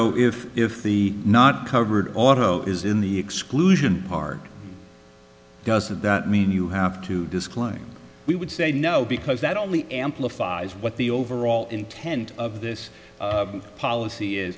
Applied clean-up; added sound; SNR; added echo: none; none; none; none.